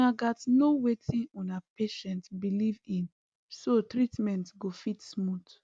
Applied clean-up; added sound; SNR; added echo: none; none; none; none.